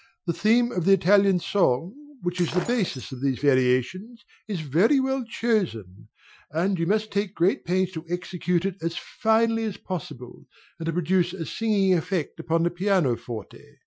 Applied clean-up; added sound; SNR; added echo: classical method Wiener filter.